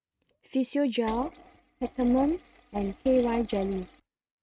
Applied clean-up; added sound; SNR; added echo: neural mask model RNNoise.